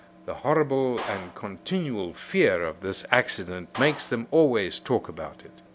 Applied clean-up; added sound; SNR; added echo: none; Clapping; 16 dB; none.